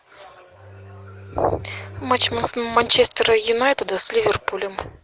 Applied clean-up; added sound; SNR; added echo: none; Bowed string instrument; 19 dB; none.